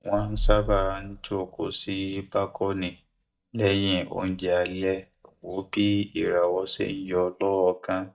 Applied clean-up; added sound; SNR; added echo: neural mask model DeepFilterNet 3.